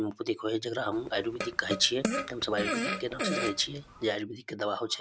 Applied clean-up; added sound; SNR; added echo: none; Fart; 3 dB; none.